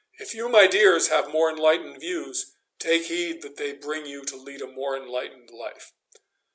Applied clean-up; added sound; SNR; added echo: none; none; none; none.